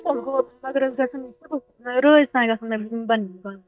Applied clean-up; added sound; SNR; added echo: neural mask model DeepFilterNet 3.